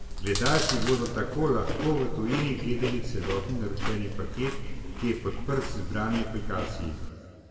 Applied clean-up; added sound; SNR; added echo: none; Chewing, mastication; 2 dB; reverberation time 2.1 s.